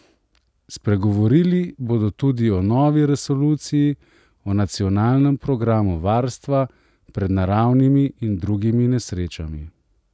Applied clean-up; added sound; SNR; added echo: none; none; none; none.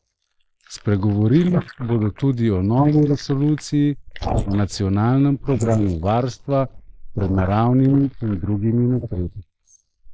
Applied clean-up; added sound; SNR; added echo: neural mask model Resemble Enhance denoiser.